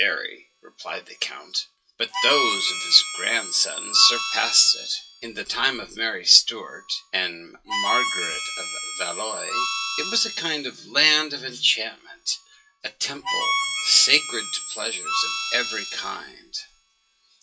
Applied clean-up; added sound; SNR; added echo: classical method WPE with log-MMSE.